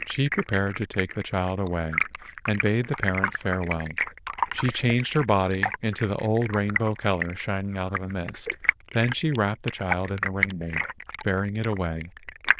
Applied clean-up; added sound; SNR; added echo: neural diffusion model UNIVERSE++.